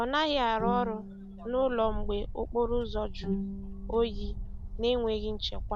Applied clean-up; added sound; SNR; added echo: none; Wind / Bird + Bowed string instrument; 5 dB; none.